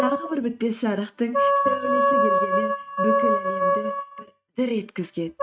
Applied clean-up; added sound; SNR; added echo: neural mask model RNNoise.